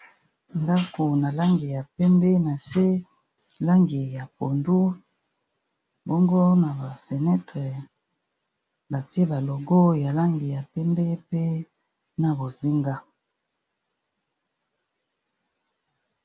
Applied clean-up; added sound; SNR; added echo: none; none; none; none.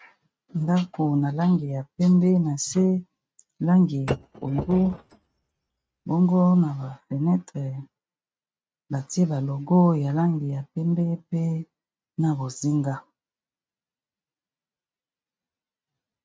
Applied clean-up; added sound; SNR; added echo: neural mask model RNNoise.